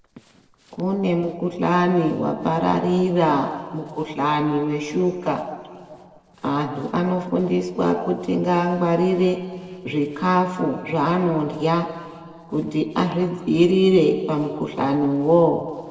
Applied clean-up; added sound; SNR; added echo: neural separator model SepFormer DNS4.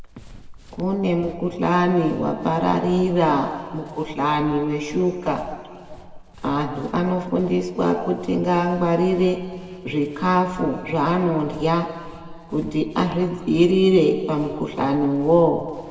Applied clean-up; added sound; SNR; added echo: none; Run; 20 dB; reverberation time 1.8 s.